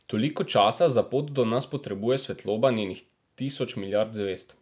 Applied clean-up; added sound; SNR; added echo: none; none; none; none.